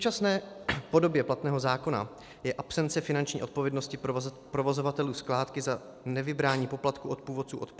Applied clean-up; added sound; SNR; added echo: none; Snare drum; 18 dB; none.